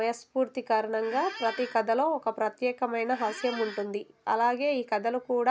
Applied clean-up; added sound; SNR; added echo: none; Squeak; 13 dB; none.